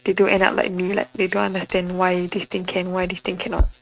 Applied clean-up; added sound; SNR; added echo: neural mask model RNNoise.